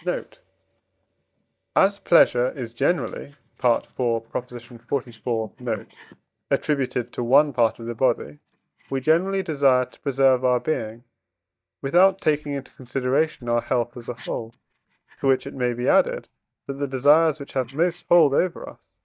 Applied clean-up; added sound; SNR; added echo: neural mask model DeepFilterNet 3.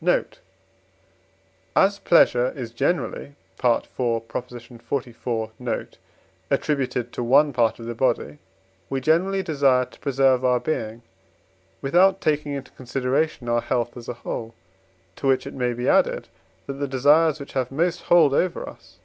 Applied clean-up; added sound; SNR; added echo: none; none; none; none.